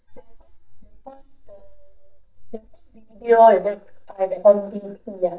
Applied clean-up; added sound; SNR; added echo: neural mask model DeepFilterNet 3.